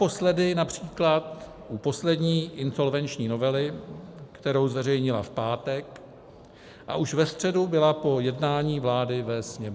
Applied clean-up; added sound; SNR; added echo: none; none; none; none.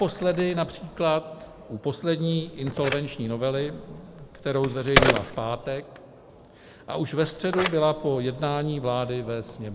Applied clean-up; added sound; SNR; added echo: none; Telephone; 5 dB; none.